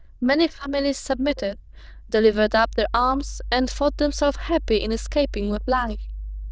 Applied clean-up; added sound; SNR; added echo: neural diffusion model UNIVERSE++.